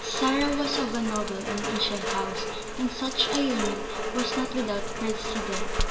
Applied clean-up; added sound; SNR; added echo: none; Rain; 1 dB; reverberation time 1.6 s.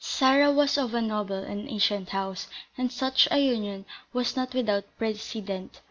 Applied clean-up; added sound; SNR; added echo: none; none; none; none.